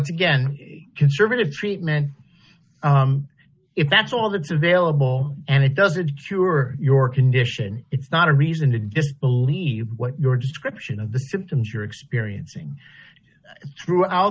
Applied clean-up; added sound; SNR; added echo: neural mask model Resemble Enhance denoiser.